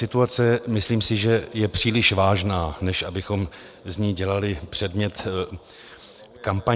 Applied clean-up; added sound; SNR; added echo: none; none; none; none.